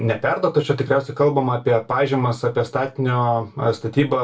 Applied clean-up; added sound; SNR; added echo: none; none; none; reverberation time 0.2 s.